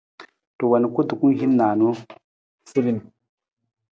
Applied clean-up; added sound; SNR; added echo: none; none; none; none.